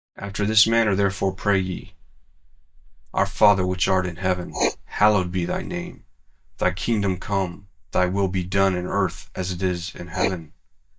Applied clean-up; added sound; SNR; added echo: neural mask model DeepFilterNet 3.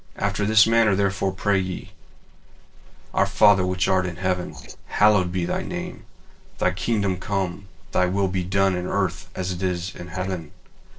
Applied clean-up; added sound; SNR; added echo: neural separator model SepFormer DNS4.